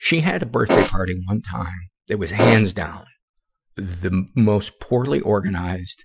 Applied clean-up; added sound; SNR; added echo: classical method Wiener filter.